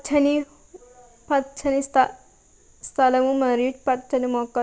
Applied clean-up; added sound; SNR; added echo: none; none; none; none.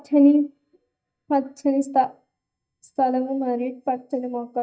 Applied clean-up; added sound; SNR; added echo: neural mask model DeepFilterNet 3.